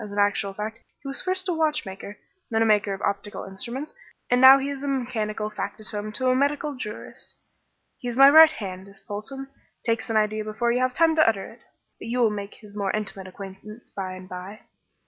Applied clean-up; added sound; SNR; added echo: none; none; none; none.